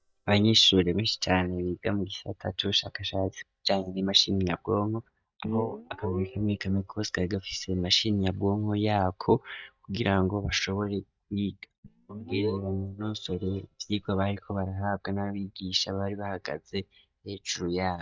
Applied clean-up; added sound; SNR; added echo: neural mask model DeepFilterNet 3.